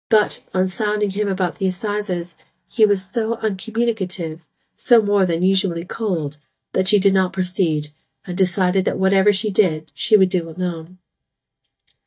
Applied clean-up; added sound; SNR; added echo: neural mask model DeepFilterNet 3.